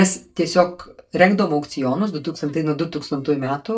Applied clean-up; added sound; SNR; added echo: neural mask model DeepFilterNet 3.